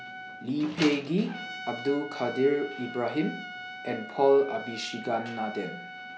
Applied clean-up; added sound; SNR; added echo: none; Trumpet; 12 dB; none.